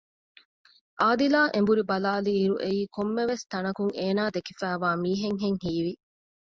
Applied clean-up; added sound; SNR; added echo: none; none; none; none.